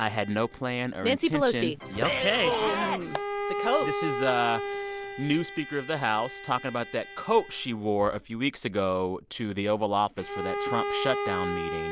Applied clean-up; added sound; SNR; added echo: none; Bowed string instrument; 7 dB; none.